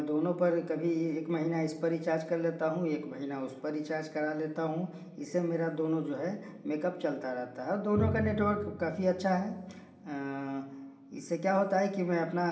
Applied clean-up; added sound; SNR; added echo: none; Drum; 14 dB; reverberation time 1.7 s.